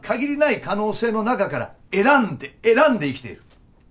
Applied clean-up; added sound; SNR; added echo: none; none; none; none.